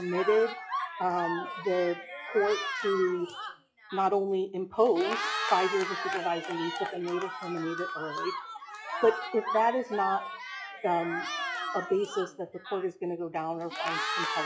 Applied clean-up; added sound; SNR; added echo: classical method log-MMSE.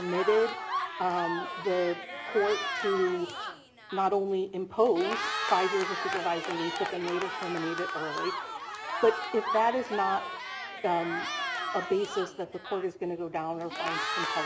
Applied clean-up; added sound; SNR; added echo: none; Cheering; 4 dB; none.